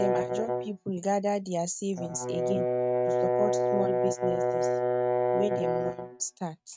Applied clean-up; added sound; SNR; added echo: neural mask model RNNoise.